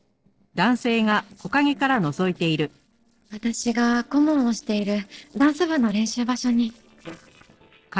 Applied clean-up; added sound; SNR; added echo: neural separator model SepFormer DNS4.